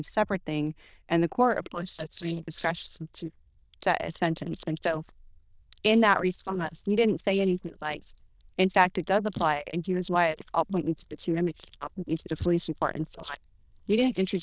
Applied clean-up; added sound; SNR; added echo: neural diffusion model UNIVERSE++.